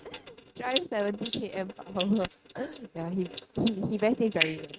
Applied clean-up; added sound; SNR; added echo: neural mask model RNNoise.